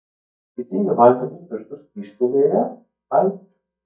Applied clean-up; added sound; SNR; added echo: neural mask model DeepFilterNet 3.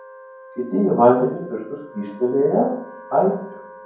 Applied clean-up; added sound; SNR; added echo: none; Wind instrument, woodwind instrument; 20 dB; reverberation time 0.9 s.